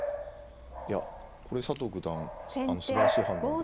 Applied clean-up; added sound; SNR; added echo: none; Bark / Bird vocalization, bird call, bird song; 0 dB; none.